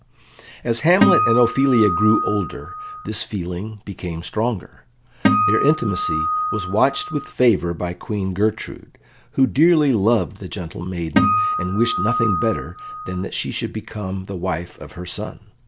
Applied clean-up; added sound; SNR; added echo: none; Acoustic guitar; 0 dB; none.